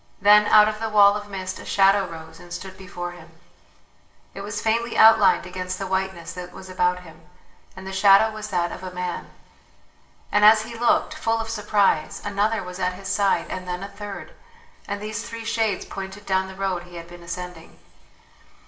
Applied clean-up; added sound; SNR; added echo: none; none; none; reverberation time 1.4 s.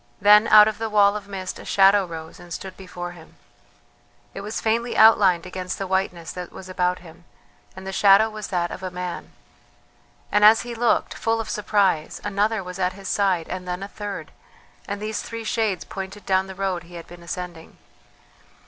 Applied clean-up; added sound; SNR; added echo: none; none; none; none.